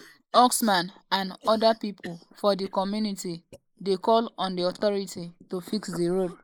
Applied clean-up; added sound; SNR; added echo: neural mask model Resemble Enhance denoiser.